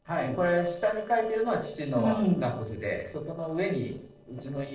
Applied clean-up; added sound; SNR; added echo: neural separator model SepFormer DNS4.